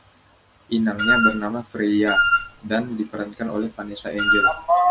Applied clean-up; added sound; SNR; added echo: none; Wind instrument, woodwind instrument; -3 dB; none.